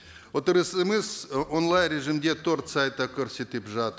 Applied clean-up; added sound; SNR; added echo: none; none; none; none.